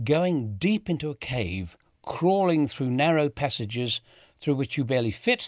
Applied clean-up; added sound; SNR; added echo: none; none; none; none.